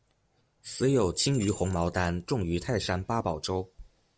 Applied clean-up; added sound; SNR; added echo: none; Rattle / Keys jangling; 19 dB; none.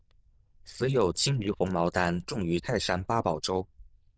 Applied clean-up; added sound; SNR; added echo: neural diffusion model UNIVERSE++.